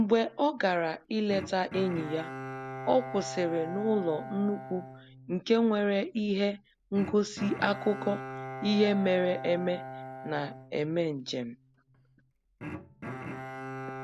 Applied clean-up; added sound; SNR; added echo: none; Bowed string instrument; 11 dB; none.